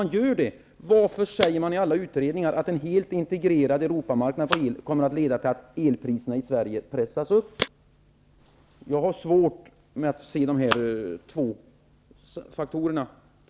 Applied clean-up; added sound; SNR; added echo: none; Telephone; 14 dB; none.